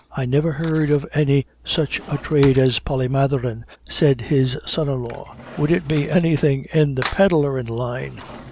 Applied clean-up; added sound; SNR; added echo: none; Cutlery, silverware / Drawer open or close; 17 dB; none.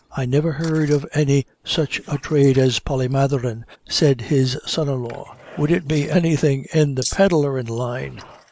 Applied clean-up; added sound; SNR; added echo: neural mask model Resemble Enhance denoiser.